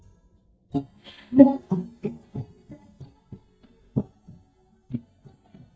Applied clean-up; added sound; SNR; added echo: neural mask model DeepFilterNet 3.